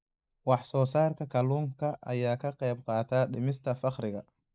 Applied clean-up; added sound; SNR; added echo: neural mask model Resemble Enhance denoiser.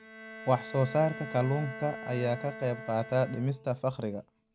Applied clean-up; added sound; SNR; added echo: none; Bowed string instrument; 13 dB; none.